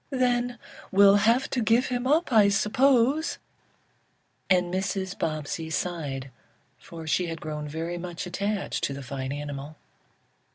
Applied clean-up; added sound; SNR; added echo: none; none; none; none.